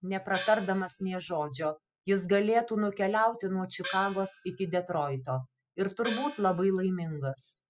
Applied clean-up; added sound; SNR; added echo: classical method spectral subtraction.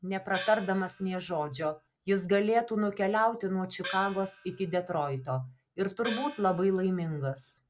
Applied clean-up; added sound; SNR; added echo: none; Gong; 14 dB; none.